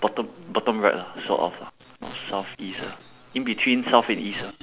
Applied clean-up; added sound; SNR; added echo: none; none; none; none.